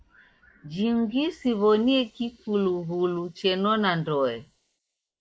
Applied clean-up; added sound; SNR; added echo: neural mask model Resemble Enhance denoiser.